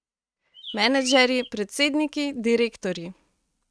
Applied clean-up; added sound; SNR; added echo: neural mask model RNNoise.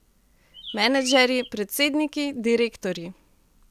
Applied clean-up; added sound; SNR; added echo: none; Bird; 11 dB; none.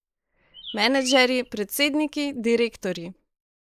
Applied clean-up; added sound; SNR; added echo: neural mask model Resemble Enhance denoiser.